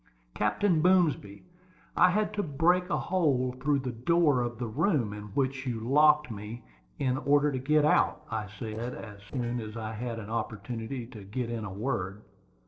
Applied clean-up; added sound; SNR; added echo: neural separator model SepFormer DNS4.